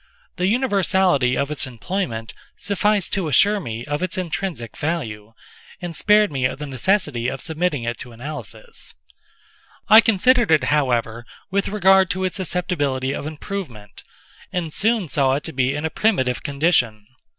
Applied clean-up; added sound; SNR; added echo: none; none; none; none.